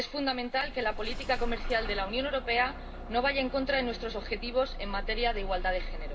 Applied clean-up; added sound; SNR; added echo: none; Engine starting / Bus; 5 dB; reverberation time 0.2 s.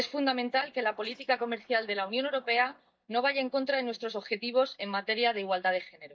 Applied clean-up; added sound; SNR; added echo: neural mask model DeepFilterNet 3.